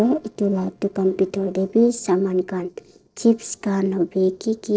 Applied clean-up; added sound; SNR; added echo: neural separator model SepFormer DNS4.